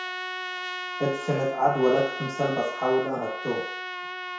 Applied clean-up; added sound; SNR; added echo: none; Trumpet; 7 dB; reverberation time 0.6 s.